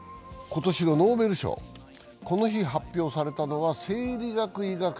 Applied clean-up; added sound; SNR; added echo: none; none; none; none.